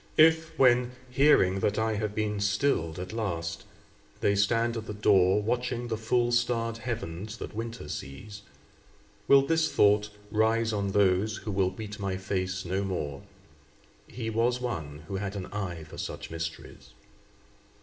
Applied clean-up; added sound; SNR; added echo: none; none; none; reverberation time 1.1 s.